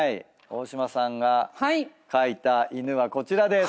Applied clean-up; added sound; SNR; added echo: none; none; none; none.